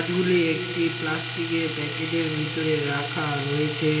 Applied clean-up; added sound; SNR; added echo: none; Domestic sounds, home sounds; 6 dB; reverberation time 2.2 s.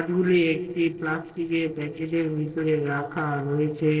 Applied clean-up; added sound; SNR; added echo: neural separator model SepFormer DNS4.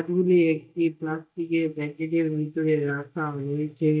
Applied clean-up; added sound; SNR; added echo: neural mask model DeepFilterNet 3.